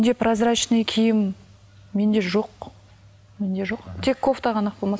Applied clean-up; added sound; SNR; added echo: none; none; none; none.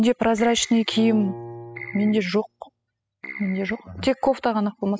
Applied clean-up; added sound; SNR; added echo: classical method spectral subtraction.